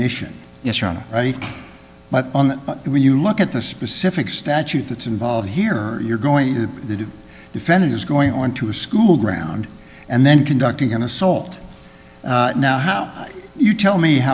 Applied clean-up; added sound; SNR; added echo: none; none; none; none.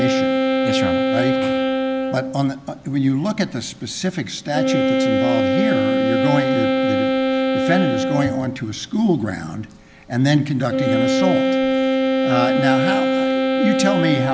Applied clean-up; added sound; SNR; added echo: none; Wind instrument, woodwind instrument; -3 dB; none.